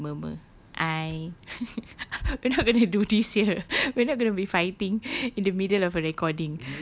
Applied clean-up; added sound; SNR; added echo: none; none; none; none.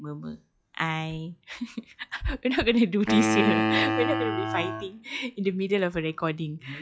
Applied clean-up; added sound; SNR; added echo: classical method log-MMSE.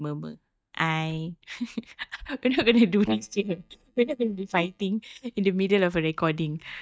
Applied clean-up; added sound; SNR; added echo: neural mask model DeepFilterNet 3.